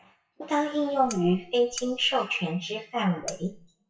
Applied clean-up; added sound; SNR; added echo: classical method WPE with log-MMSE.